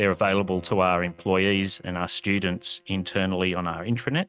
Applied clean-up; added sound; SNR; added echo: neural mask model RNNoise.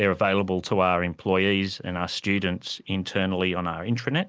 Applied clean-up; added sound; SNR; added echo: none; none; none; none.